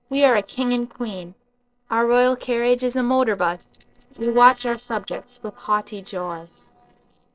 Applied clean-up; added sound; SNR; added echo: neural separator model SepFormer DNS4.